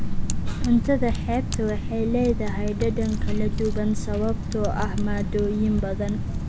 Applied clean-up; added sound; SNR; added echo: none; Typing; -1 dB; none.